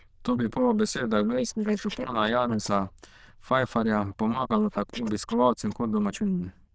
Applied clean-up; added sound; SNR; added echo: neural diffusion model UNIVERSE++.